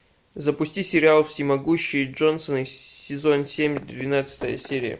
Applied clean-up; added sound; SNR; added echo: none; none; none; none.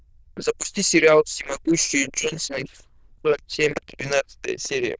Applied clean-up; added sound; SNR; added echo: neural diffusion model UNIVERSE++.